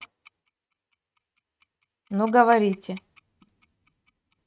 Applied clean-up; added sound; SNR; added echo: neural mask model RNNoise.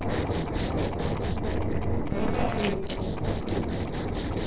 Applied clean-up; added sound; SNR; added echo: neural separator model SepFormer DNS4.